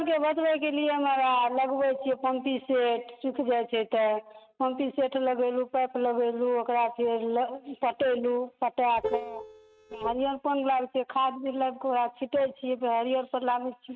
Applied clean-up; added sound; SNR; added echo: neural mask model RNNoise.